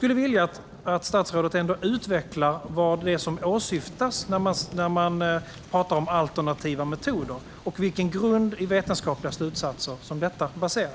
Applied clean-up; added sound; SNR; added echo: none; Thunder; 17 dB; none.